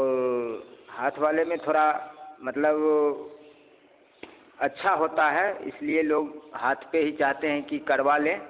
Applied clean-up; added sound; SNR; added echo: none; none; none; none.